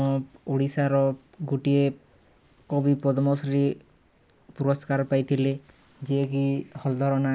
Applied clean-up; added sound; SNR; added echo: none; none; none; none.